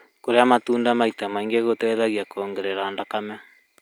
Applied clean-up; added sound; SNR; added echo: none; none; none; none.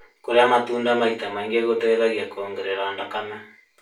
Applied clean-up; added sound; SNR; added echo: none; none; none; reverberation time 0.3 s.